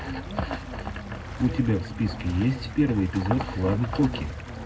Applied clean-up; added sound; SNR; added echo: none; Stream; 17 dB; reverberation time 0.3 s.